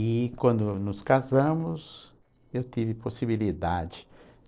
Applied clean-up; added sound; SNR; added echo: neural separator model SepFormer DNS4.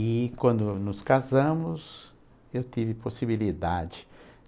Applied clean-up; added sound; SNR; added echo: none; none; none; none.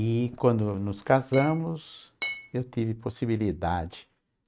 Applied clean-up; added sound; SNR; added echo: neural mask model RNNoise.